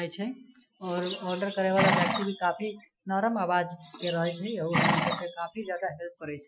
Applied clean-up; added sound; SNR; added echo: classical method Wiener filter.